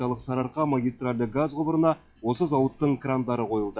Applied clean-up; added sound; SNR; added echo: classical method log-MMSE.